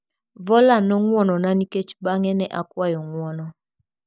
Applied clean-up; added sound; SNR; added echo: none; none; none; none.